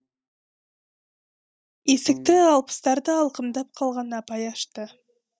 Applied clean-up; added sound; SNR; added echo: neural mask model DeepFilterNet 3.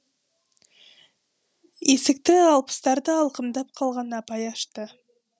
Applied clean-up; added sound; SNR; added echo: none; none; none; none.